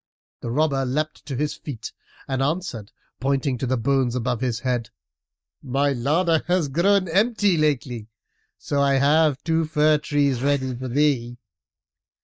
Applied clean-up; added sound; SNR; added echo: neural mask model DeepFilterNet 3.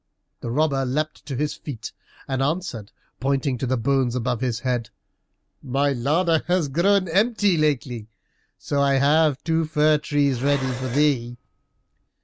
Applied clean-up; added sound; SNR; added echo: none; Dishes, pots, and pans; 15 dB; none.